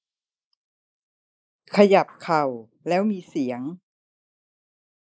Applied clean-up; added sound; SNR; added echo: neural mask model Resemble Enhance denoiser.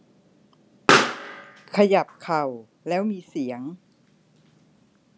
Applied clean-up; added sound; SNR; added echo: none; Explosion; 1 dB; none.